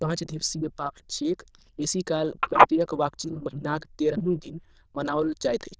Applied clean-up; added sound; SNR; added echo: neural diffusion model UNIVERSE++.